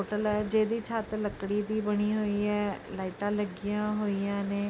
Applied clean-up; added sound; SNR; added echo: none; none; none; none.